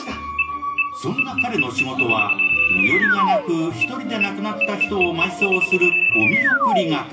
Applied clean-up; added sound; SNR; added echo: none; Alarm; -4 dB; reverberation time 0.7 s.